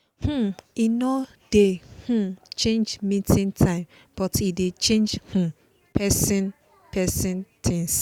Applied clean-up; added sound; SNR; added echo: none; none; none; none.